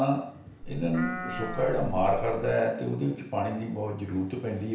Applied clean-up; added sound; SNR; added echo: none; Livestock, farm animals, working animals; 6 dB; reverberation time 0.5 s.